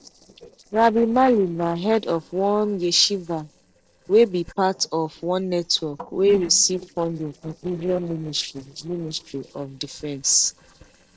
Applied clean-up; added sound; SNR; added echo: neural separator model SepFormer DNS4.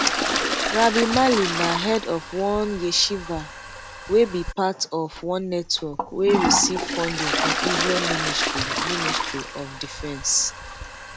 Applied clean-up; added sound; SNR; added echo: none; Toilet flush; 2 dB; none.